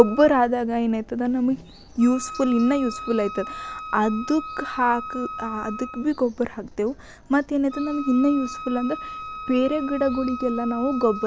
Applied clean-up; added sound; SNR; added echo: none; Wind instrument, woodwind instrument; 13 dB; none.